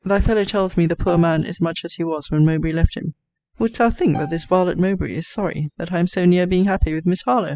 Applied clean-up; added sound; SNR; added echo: classical method spectral subtraction.